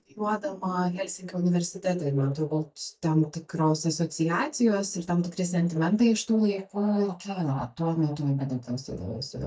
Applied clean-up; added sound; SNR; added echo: neural mask model DeepFilterNet 3.